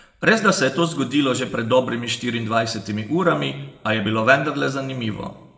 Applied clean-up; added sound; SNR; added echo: none; none; none; reverberation time 0.9 s.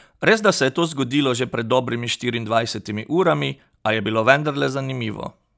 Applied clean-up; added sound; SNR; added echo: none; none; none; none.